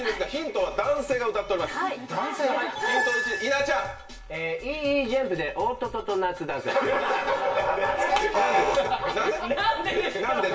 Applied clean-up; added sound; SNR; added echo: none; none; none; reverberation time 0.1 s.